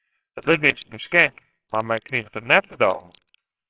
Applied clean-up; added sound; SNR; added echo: neural separator model SepFormer WHAMR!.